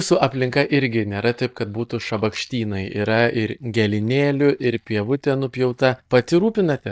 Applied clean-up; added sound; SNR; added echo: neural mask model DeepFilterNet 3.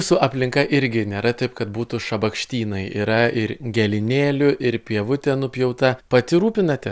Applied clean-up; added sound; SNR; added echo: none; none; none; none.